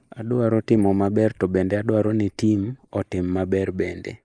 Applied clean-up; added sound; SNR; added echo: neural mask model Resemble Enhance denoiser.